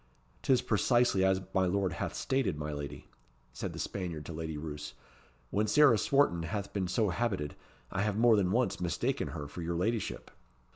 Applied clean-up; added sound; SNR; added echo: none; none; none; none.